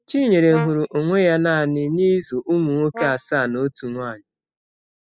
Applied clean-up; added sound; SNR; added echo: classical method spectral subtraction.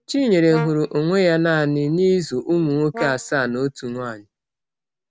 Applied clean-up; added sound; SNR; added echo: none; Brass instrument; 16 dB; none.